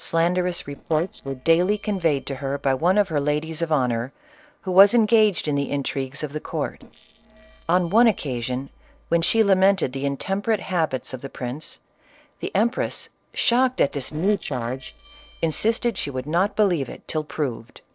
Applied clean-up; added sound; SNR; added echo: neural separator model SepFormer DNS4.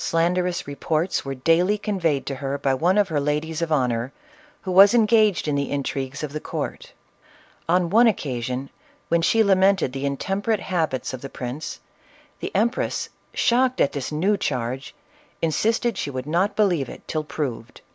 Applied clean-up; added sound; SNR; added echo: none; none; none; none.